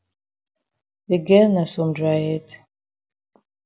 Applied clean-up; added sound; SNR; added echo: none; none; none; none.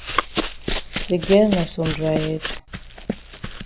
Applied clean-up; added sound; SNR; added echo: none; Run; 4 dB; none.